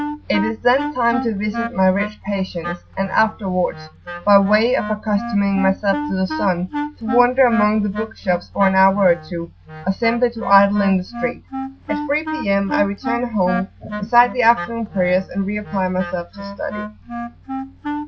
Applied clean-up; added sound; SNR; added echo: none; Wind instrument, woodwind instrument; 9 dB; none.